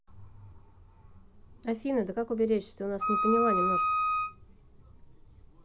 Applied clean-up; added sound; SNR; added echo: none; Wind instrument, woodwind instrument; -4 dB; none.